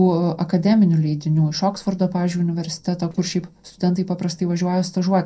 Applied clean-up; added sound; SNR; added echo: neural separator model SepFormer DNS4.